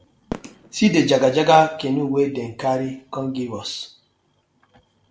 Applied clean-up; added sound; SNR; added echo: none; Fireworks; 19 dB; none.